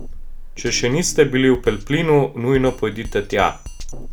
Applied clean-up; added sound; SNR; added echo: none; Drum kit; 11 dB; none.